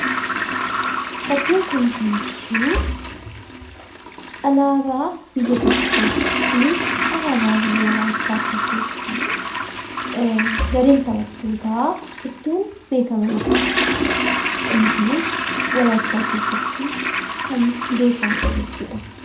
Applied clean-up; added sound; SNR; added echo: none; Toilet flush; 1 dB; reverberation time 0.4 s.